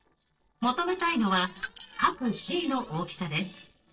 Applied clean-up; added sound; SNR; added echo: neural separator model SepFormer DNS4.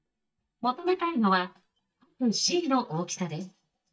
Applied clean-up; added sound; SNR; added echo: neural mask model DeepFilterNet 3.